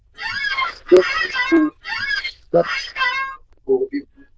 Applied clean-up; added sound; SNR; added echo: neural diffusion model UNIVERSE++.